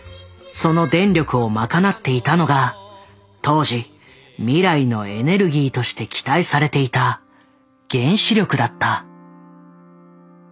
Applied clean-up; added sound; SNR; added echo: none; none; none; none.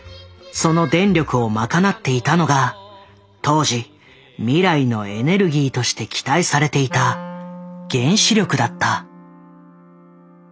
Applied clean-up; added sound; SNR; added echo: none; Wind instrument, woodwind instrument; 15 dB; none.